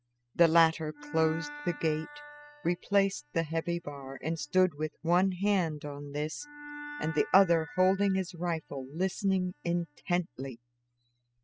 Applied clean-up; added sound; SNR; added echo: classical method spectral subtraction.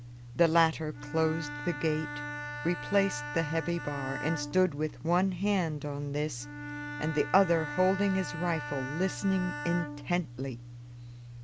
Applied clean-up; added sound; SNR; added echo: none; Bowed string instrument; 11 dB; none.